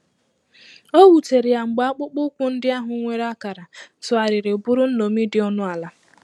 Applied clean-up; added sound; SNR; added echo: none; none; none; none.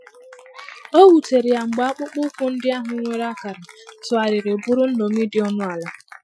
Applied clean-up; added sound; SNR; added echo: classical method Wiener filter.